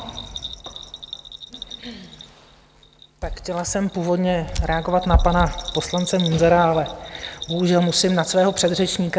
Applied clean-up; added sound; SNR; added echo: none; Bell; 16 dB; none.